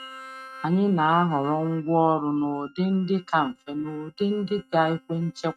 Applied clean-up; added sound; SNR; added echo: neural mask model RNNoise.